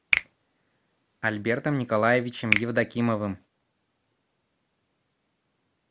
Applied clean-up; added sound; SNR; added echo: none; Finger snapping; 4 dB; none.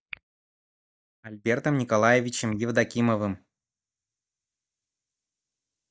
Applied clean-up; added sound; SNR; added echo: neural mask model DeepFilterNet 3.